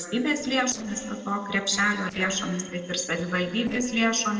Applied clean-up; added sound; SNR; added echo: neural separator model SepFormer DNS4.